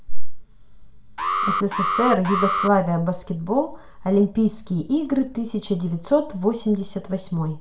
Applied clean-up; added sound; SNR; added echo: none; Alarm; 3 dB; reverberation time 0.4 s.